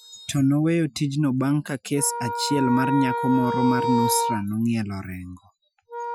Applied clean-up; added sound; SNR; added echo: classical method Wiener filter.